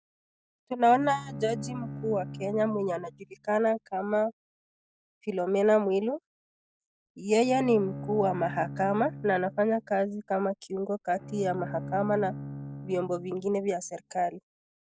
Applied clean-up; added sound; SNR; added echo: neural mask model DeepFilterNet 3.